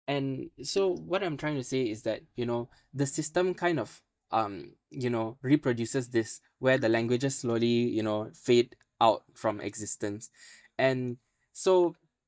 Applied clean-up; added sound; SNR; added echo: neural mask model DeepFilterNet 3.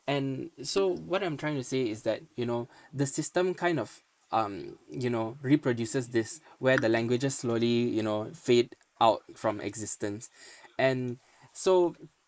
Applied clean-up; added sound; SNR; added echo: neural mask model Resemble Enhance denoiser.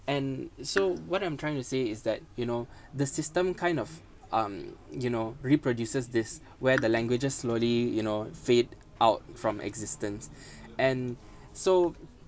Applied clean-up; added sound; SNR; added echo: none; Raindrop / Drip; 11 dB; none.